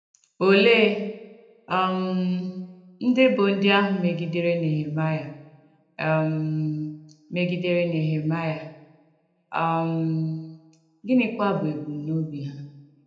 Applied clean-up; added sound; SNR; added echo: none; none; none; reverberation time 0.7 s.